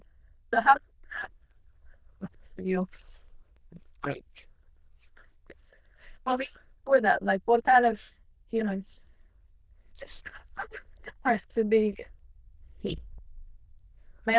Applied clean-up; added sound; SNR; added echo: neural diffusion model UNIVERSE++.